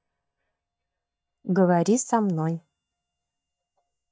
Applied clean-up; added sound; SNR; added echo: neural mask model DeepFilterNet 3.